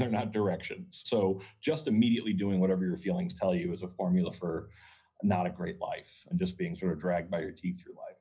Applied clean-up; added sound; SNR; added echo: none; none; none; reverberation time 0.5 s.